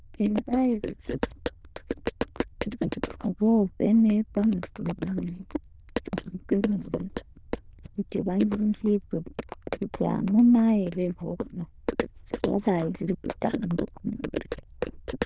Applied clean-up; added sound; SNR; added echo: neural diffusion model UNIVERSE++.